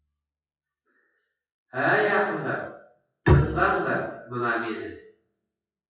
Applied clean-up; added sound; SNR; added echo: classical method WPE with log-MMSE.